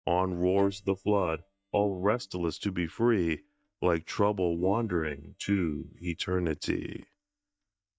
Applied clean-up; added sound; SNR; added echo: neural mask model DeepFilterNet 3.